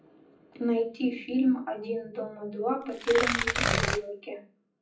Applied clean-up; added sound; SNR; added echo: classical method WPE with log-MMSE.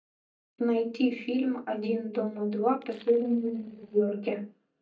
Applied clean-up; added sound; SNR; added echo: neural mask model DeepFilterNet 3.